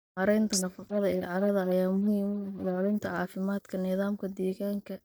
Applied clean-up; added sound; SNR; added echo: neural mask model DeepFilterNet 3.